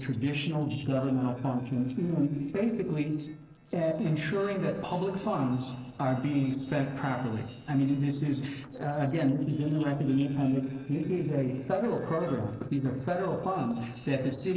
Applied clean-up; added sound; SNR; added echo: neural separator model SepFormer DNS4.